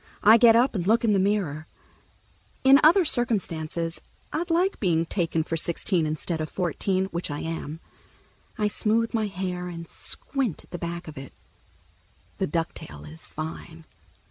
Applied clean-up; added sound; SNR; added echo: none; none; none; none.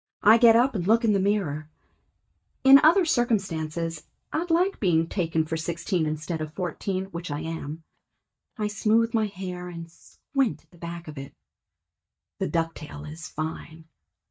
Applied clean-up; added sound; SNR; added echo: neural mask model DeepFilterNet 3.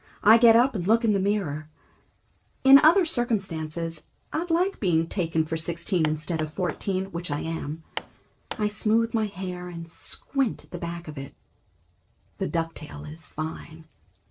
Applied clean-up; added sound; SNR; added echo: neural separator model SepFormer DNS4.